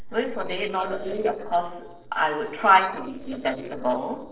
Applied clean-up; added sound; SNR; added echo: neural separator model SepFormer DNS4.